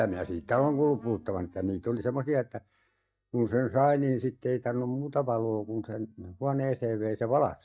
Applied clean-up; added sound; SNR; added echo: neural mask model DeepFilterNet 3.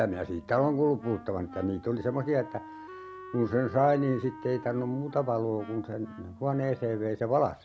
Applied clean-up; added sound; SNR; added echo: none; Wind instrument, woodwind instrument; 17 dB; none.